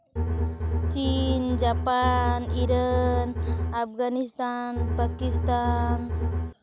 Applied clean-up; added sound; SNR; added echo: none; Bowed string instrument; -2 dB; none.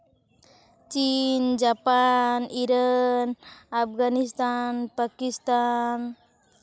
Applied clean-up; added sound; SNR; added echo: none; none; none; none.